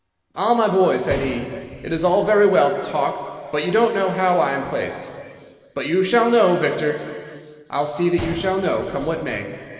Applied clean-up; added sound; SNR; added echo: none; Gunshot, gunfire; 19 dB; reverberation time 2.5 s.